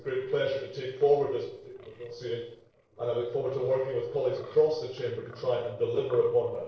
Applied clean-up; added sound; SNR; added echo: neural separator model SepFormer DNS4.